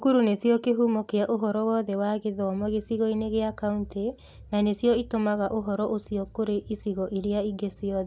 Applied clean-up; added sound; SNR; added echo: none; none; none; none.